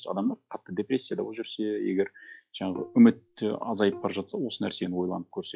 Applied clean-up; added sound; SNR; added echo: classical method log-MMSE.